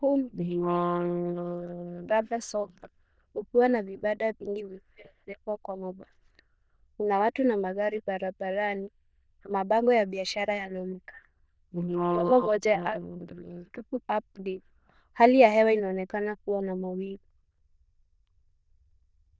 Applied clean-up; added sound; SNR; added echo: neural diffusion model UNIVERSE++.